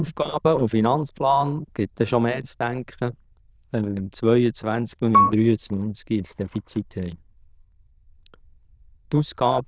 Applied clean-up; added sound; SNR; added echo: neural diffusion model UNIVERSE++.